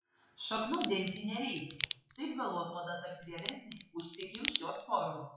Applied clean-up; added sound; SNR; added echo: classical method WPE with log-MMSE.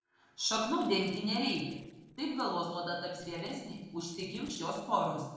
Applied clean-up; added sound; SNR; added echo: neural separator model SepFormer DNS4.